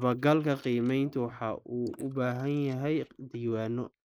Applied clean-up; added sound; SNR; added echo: neural mask model Resemble Enhance denoiser.